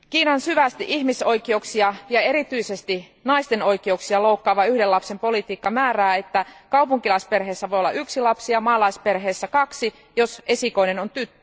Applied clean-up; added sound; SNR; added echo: none; none; none; none.